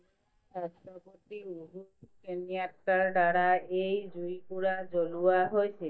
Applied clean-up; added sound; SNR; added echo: neural mask model DeepFilterNet 3.